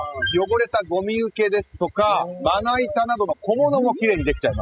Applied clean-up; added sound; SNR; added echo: classical method spectral subtraction.